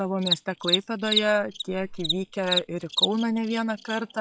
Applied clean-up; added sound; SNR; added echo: classical method log-MMSE.